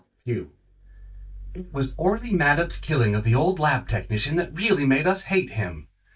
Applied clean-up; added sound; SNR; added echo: neural mask model DeepFilterNet 3.